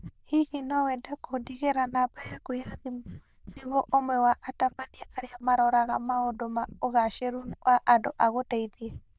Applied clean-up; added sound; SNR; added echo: neural diffusion model UNIVERSE++.